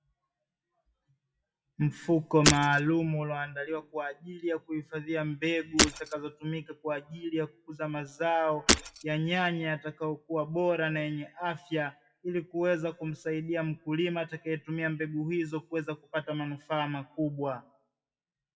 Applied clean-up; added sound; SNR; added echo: classical method WPE with log-MMSE.